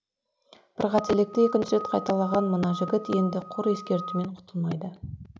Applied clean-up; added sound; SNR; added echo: none; Screech / Glass; 11 dB; none.